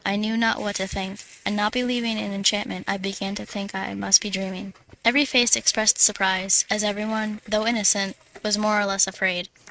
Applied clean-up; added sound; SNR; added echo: neural mask model RNNoise.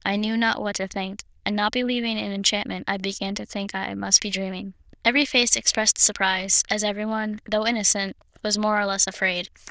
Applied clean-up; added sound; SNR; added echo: neural diffusion model UNIVERSE++.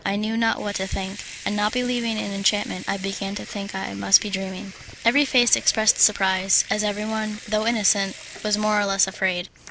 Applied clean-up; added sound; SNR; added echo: none; Sink (filling or washing) / Water tap, faucet / Liquid; 16 dB; none.